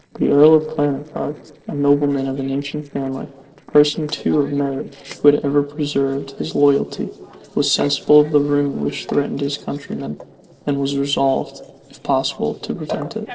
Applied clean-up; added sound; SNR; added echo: neural separator model SepFormer DNS4.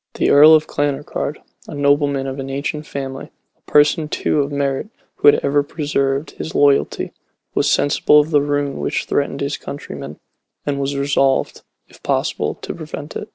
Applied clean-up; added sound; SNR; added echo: none; none; none; none.